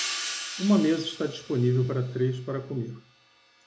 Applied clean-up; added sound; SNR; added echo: none; Hi-hat; 11 dB; none.